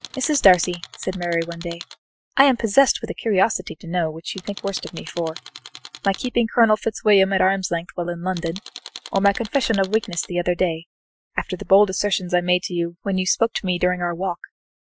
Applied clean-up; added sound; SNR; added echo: classical method Wiener filter.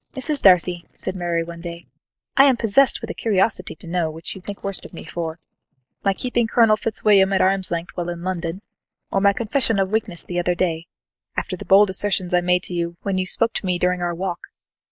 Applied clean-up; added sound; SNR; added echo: neural mask model Resemble Enhance denoiser.